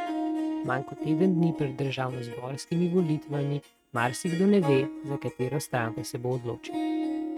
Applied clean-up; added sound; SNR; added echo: neural mask model RNNoise.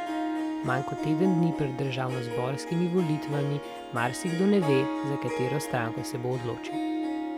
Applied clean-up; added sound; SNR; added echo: none; Harp; 3 dB; none.